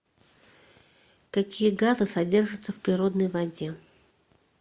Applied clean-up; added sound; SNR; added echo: none; none; none; none.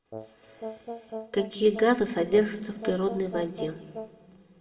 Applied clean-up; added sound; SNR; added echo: none; Brass instrument; 12 dB; reverberation time 1.3 s.